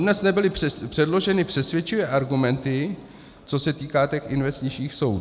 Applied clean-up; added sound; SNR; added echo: none; none; none; none.